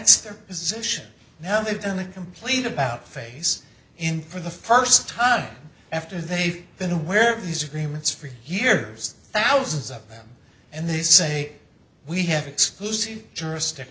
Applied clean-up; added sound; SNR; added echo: none; none; none; none.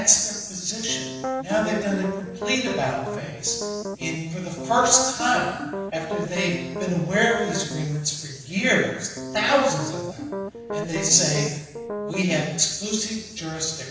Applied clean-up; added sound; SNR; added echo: none; Piano; 7 dB; reverberation time 1.1 s.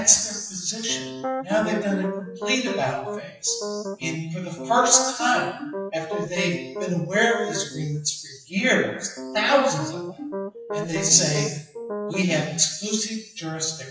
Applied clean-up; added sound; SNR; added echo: classical method WPE with log-MMSE.